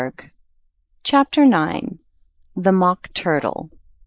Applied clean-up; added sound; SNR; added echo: neural mask model Resemble Enhance denoiser.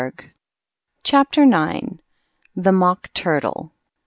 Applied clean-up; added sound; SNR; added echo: none; none; none; none.